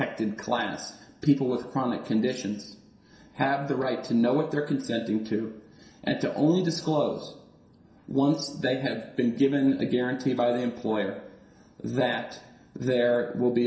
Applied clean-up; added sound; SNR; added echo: none; none; none; reverberation time 0.7 s.